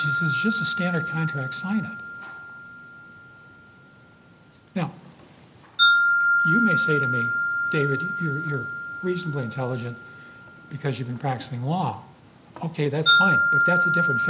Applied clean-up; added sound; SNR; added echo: none; Wind chime; -4 dB; none.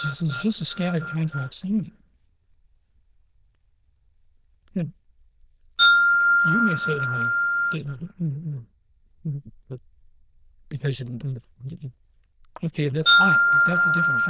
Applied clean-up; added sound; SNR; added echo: neural diffusion model UNIVERSE++.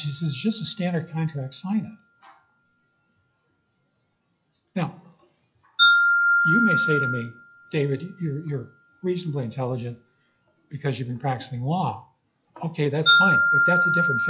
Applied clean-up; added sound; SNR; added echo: classical method log-MMSE.